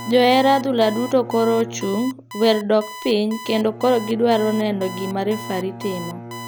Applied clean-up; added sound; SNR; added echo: none; Bowed string instrument + Alarm; 13 dB; none.